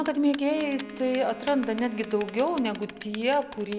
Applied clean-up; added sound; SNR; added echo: none; Wind instrument, woodwind instrument + Typing; 15 dB; none.